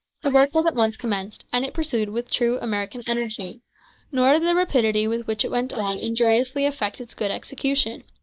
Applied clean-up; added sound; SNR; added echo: neural mask model Resemble Enhance denoiser.